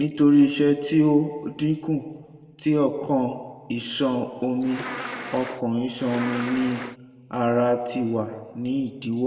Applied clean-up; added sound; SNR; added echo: none; Insect; 10 dB; reverberation time 1.4 s.